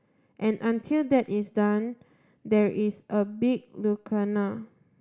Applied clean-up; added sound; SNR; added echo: none; none; none; none.